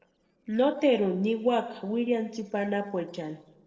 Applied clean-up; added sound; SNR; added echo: neural separator model SepFormer DNS4.